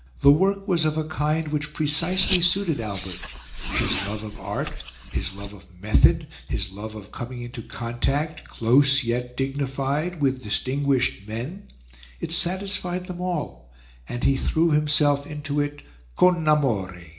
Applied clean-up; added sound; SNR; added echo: none; Car; 8 dB; reverberation time 0.4 s.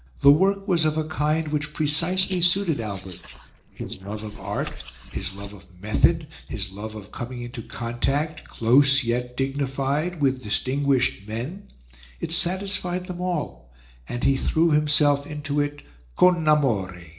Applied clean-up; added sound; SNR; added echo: neural separator model SepFormer DNS4.